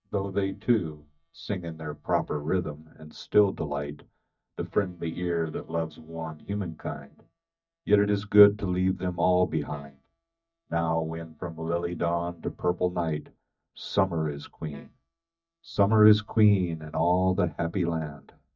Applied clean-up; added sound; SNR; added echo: neural mask model DeepFilterNet 3.